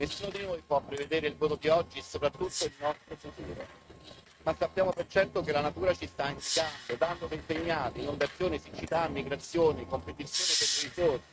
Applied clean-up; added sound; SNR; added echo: neural mask model RNNoise.